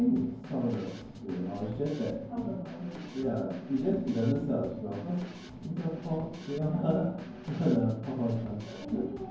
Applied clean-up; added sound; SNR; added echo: none; Snare drum / Drum kit; 16 dB; reverberation time 0.9 s.